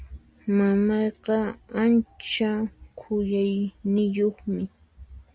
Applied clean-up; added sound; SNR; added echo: none; none; none; none.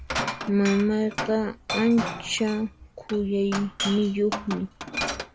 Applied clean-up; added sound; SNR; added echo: none; Glass; 8 dB; none.